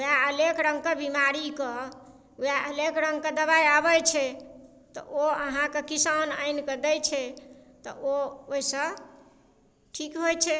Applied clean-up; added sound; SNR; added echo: none; none; none; none.